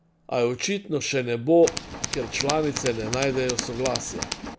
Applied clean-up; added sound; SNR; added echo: none; Tools; 7 dB; none.